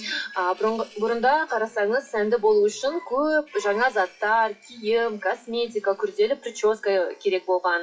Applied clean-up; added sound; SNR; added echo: classical method WPE with log-MMSE.